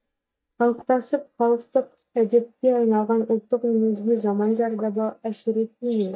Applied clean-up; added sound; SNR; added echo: neural mask model DeepFilterNet 3.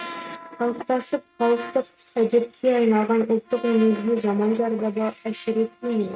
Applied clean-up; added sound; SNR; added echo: neural mask model RNNoise.